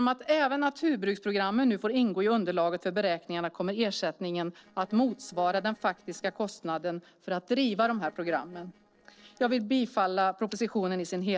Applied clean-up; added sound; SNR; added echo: neural separator model SepFormer DNS4.